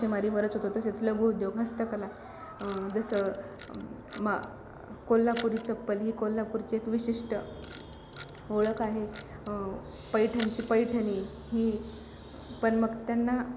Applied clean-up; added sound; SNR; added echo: none; Camera; 20 dB; none.